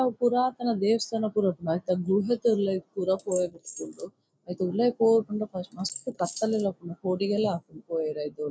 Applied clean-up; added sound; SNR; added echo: neural mask model Resemble Enhance denoiser.